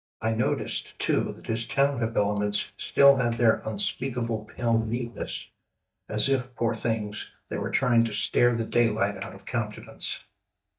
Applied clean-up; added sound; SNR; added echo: neural mask model DeepFilterNet 3.